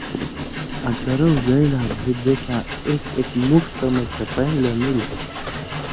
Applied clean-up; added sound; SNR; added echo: none; Train; 7 dB; none.